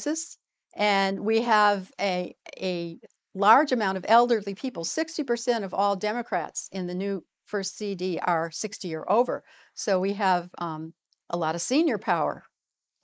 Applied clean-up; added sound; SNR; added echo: neural mask model Resemble Enhance denoiser.